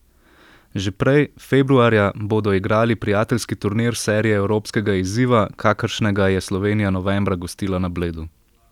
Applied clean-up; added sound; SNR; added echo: none; none; none; none.